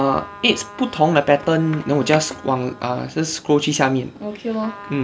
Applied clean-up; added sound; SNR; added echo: none; Trumpet; 20 dB; none.